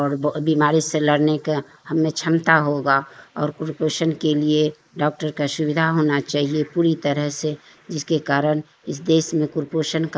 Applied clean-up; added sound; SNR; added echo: neural mask model Resemble Enhance denoiser.